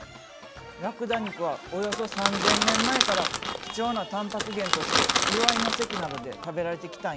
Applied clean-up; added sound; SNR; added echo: none; Crackle / Crushing; -4 dB; none.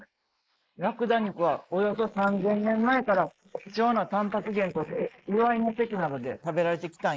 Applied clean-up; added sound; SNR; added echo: neural mask model Resemble Enhance denoiser.